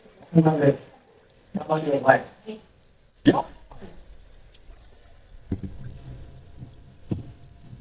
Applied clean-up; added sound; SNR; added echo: neural mask model DeepFilterNet 3.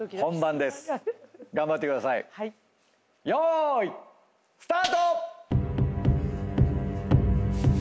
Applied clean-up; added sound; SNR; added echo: none; none; none; none.